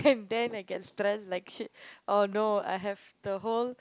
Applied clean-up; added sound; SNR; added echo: none; none; none; none.